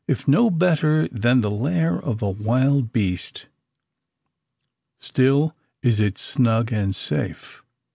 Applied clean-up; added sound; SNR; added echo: none; none; none; none.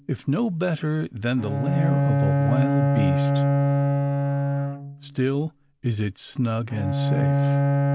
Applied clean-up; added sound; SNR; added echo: none; Bowed string instrument; -4 dB; none.